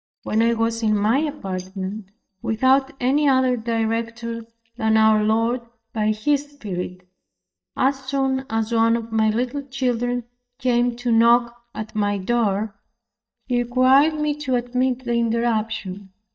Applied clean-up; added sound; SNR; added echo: neural mask model DeepFilterNet 3.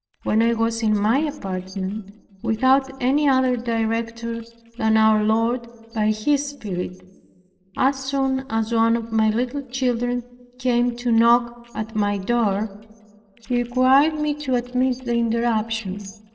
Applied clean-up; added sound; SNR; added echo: neural separator model SepFormer DNS4.